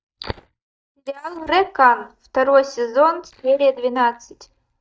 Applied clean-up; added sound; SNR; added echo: neural mask model DeepFilterNet 3.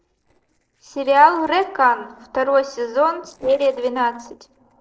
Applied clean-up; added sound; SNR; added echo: neural separator model SepFormer DNS4.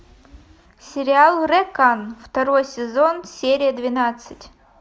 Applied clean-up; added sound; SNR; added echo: none; none; none; none.